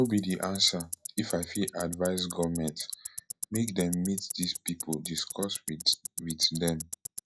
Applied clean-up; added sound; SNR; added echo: classical method log-MMSE.